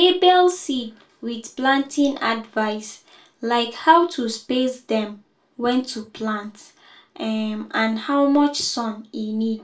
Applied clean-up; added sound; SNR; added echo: none; none; none; reverberation time 0.3 s.